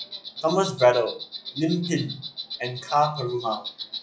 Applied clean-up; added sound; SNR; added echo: classical method log-MMSE.